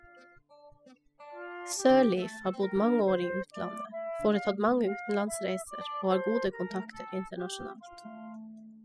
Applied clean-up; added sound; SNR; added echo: classical method spectral subtraction.